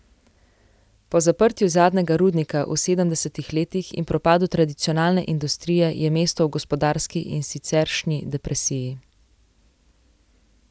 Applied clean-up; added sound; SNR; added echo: none; none; none; none.